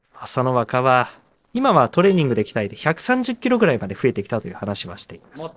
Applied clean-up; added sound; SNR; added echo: neural separator model SepFormer DNS4.